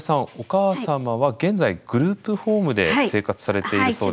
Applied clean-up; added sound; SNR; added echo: none; none; none; none.